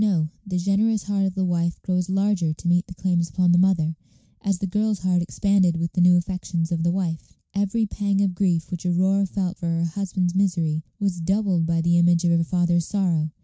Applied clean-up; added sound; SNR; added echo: none; none; none; none.